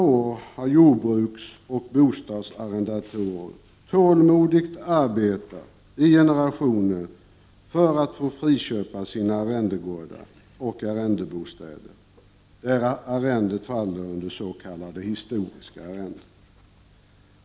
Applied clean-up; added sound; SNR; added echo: none; none; none; none.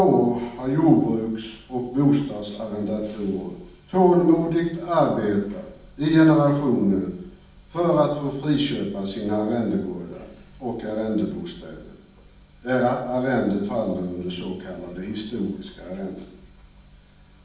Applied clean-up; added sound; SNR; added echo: none; none; none; reverberation time 0.6 s.